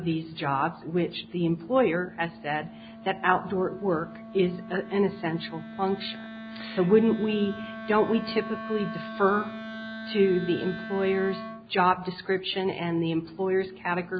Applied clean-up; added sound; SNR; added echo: none; Wind instrument, woodwind instrument; 13 dB; none.